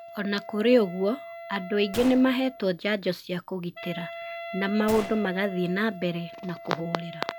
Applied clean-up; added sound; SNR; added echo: none; Wind instrument, woodwind instrument + Gunshot, gunfire; 13 dB; none.